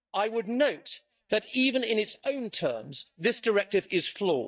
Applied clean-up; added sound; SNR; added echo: neural mask model DeepFilterNet 3.